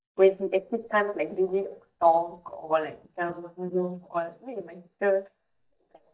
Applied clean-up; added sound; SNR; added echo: neural mask model DeepFilterNet 3.